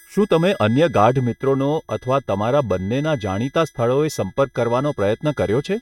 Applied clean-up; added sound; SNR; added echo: neural mask model RNNoise.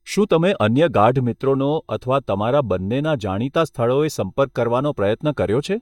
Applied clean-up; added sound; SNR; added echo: neural mask model DeepFilterNet 3.